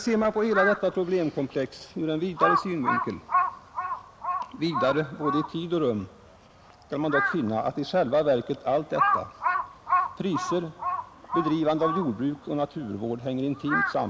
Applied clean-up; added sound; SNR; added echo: none; Crow; 3 dB; none.